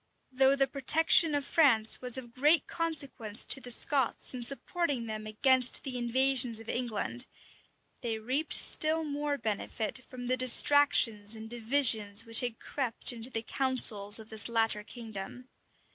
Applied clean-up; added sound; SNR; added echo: none; none; none; none.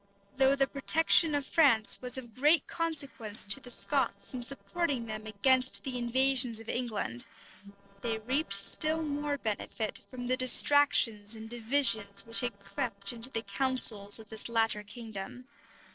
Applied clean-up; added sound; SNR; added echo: neural separator model SepFormer DNS4.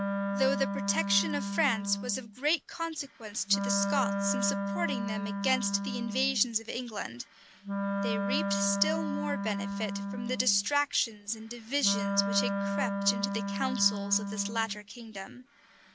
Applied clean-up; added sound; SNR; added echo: none; Wind instrument, woodwind instrument; 1 dB; none.